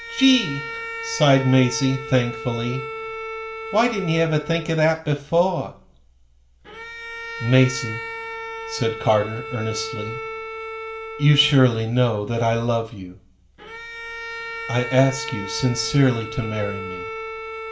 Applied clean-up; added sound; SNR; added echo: none; Bowed string instrument; 11 dB; reverberation time 0.3 s.